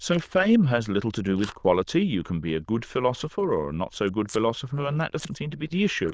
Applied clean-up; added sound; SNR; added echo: neural diffusion model UNIVERSE++.